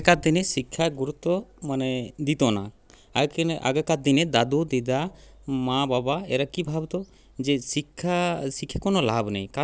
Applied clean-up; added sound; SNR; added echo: none; none; none; none.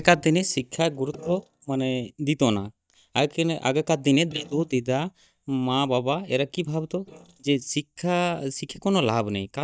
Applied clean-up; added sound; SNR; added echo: neural mask model DeepFilterNet 3.